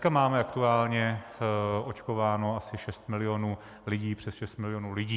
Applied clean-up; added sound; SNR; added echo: none; none; none; none.